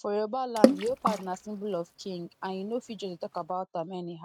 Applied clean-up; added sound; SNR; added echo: neural mask model RNNoise.